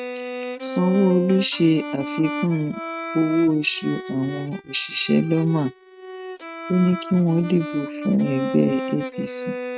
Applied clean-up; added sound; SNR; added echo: neural mask model RNNoise.